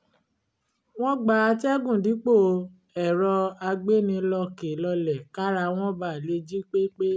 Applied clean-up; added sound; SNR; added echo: none; none; none; none.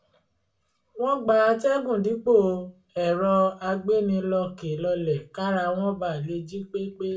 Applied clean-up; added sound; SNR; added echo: none; none; none; reverberation time 0.2 s.